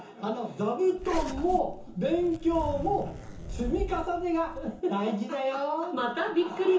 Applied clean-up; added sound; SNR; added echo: none; Zipper (clothing); 8 dB; reverberation time 0.6 s.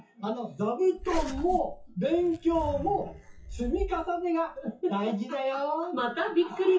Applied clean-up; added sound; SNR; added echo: classical method WPE with log-MMSE.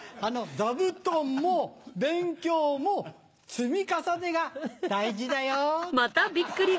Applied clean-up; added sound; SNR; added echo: none; none; none; none.